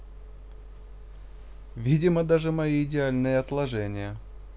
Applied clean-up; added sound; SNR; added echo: none; none; none; none.